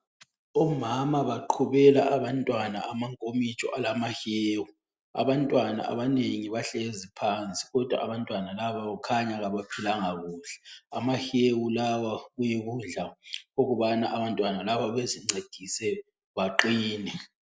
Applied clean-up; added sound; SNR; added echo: none; none; none; none.